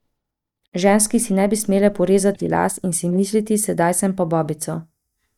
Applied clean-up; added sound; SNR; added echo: neural mask model DeepFilterNet 3.